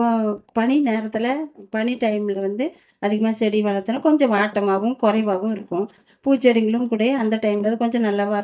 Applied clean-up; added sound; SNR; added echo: neural mask model DeepFilterNet 3.